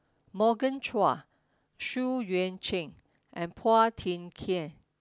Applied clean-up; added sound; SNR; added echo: none; none; none; none.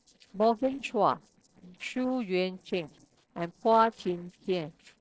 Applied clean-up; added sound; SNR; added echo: neural separator model SepFormer DNS4.